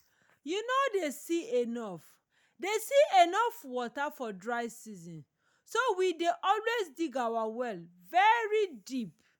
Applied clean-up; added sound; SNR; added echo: none; none; none; none.